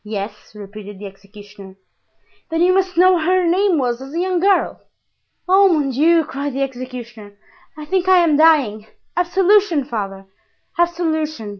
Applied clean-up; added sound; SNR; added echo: none; none; none; none.